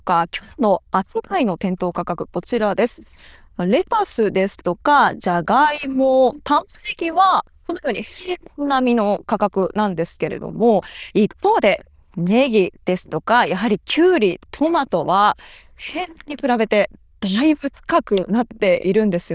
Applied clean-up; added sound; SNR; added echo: neural diffusion model UNIVERSE++.